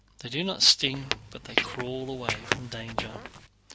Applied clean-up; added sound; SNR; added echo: none; Squeak / Walk, footsteps; 3 dB; none.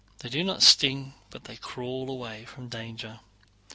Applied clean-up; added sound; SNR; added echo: none; none; none; none.